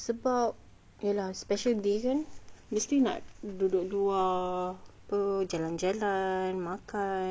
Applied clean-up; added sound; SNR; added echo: none; none; none; none.